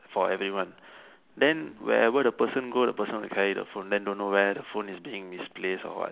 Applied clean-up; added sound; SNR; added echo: none; none; none; none.